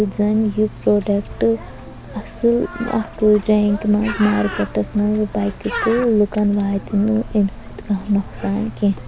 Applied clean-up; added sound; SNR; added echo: none; Bird; 13 dB; none.